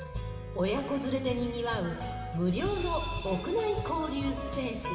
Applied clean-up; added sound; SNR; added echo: none; none; none; reverberation time 2.1 s.